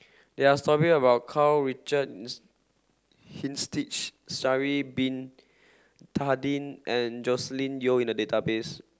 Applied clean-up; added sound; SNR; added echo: none; none; none; none.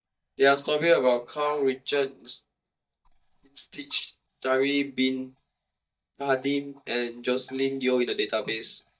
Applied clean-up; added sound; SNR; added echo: neural mask model DeepFilterNet 3.